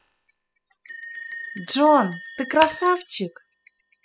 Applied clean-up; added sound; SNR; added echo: classical method spectral subtraction.